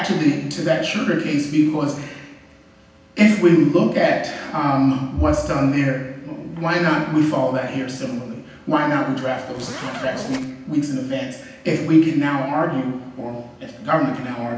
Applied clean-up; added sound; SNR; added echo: none; Zipper (clothing); 12 dB; reverberation time 0.9 s.